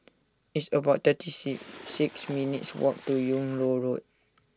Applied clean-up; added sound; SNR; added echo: none; Splash, splatter; 18 dB; none.